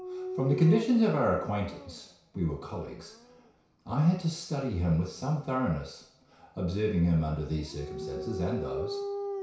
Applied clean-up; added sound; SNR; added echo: none; Dog; 11 dB; reverberation time 0.6 s.